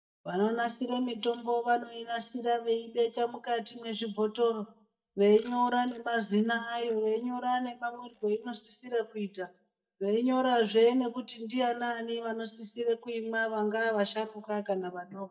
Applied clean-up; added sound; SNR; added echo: neural mask model DeepFilterNet 3.